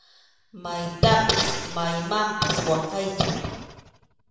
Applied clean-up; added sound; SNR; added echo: none; none; none; reverberation time 1.2 s.